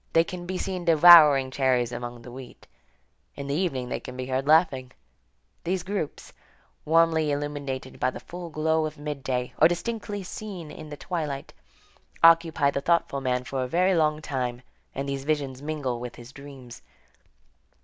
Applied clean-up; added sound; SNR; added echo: none; none; none; none.